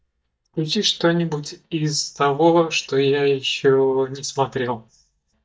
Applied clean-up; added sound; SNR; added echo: neural mask model DeepFilterNet 3.